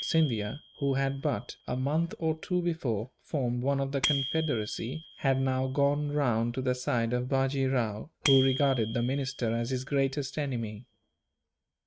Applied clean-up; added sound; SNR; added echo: neural mask model RNNoise.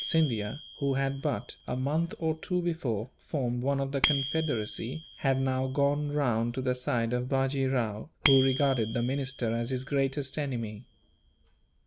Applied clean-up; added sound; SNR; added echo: none; Bicycle bell; 11 dB; none.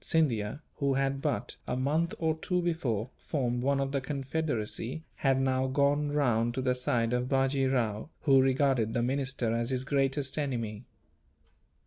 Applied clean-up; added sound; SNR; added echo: none; none; none; none.